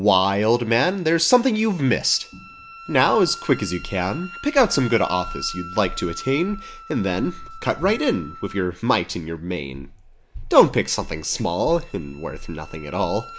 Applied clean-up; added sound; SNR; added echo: none; Wind instrument, woodwind instrument; 18 dB; none.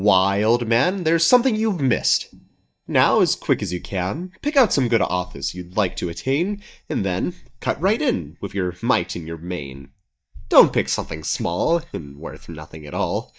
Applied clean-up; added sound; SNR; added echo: neural mask model DeepFilterNet 3.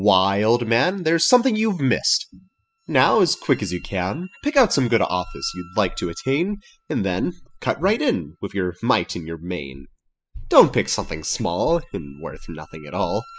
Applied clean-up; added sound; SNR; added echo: classical method spectral subtraction.